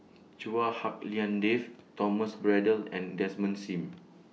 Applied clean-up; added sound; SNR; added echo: none; none; none; none.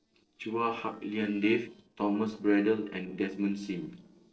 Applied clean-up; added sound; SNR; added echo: neural separator model SepFormer DNS4.